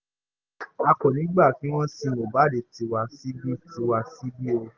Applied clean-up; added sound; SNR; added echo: none; none; none; none.